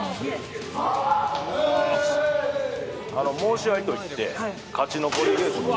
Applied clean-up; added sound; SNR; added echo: none; none; none; none.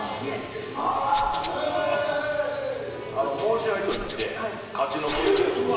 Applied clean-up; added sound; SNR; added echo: none; Rattle (instrument); -1 dB; reverberation time 1.3 s.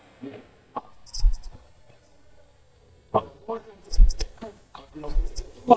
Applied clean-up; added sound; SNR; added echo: neural mask model DeepFilterNet 3.